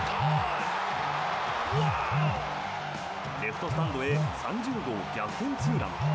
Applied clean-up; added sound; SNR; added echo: none; Telephone; 3 dB; none.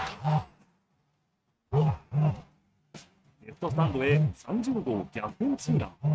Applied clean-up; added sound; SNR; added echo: neural mask model RNNoise.